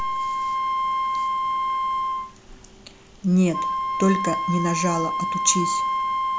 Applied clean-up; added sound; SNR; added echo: none; Wind instrument, woodwind instrument; -1 dB; none.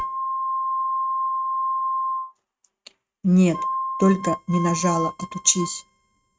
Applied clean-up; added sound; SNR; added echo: neural mask model RNNoise.